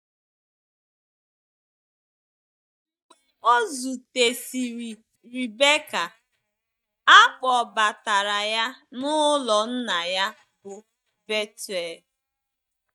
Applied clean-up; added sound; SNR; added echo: neural mask model DeepFilterNet 3.